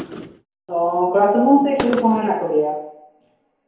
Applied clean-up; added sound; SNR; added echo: none; Gunshot, gunfire; 16 dB; reverberation time 0.9 s.